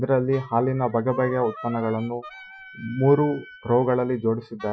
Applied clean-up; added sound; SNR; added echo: classical method Wiener filter.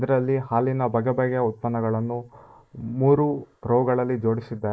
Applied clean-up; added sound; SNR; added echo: neural mask model Resemble Enhance denoiser.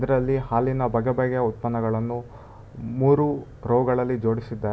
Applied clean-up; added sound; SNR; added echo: none; none; none; none.